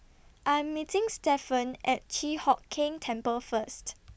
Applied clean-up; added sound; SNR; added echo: none; none; none; none.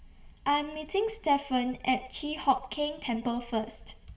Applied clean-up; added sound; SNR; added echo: none; none; none; reverberation time 0.7 s.